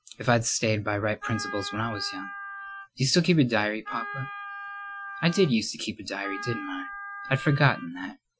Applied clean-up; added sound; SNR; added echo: classical method Wiener filter.